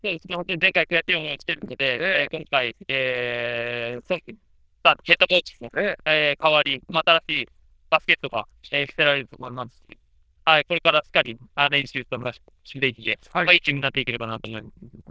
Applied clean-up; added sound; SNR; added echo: neural diffusion model UNIVERSE++.